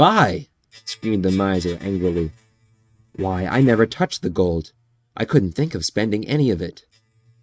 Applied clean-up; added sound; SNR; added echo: neural mask model RNNoise.